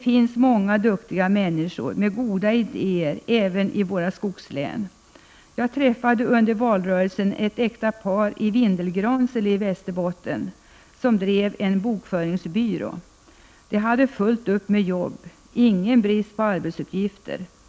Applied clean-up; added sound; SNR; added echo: none; none; none; none.